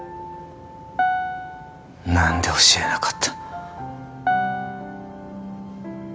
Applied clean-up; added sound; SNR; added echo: none; Piano; 2 dB; none.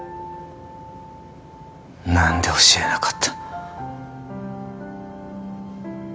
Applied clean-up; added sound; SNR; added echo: none; none; none; none.